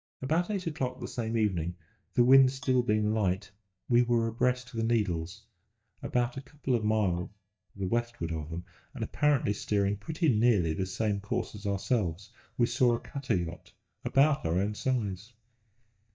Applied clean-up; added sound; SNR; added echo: neural mask model DeepFilterNet 3.